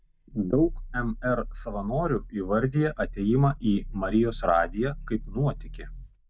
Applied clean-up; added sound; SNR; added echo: none; Growling; 11 dB; none.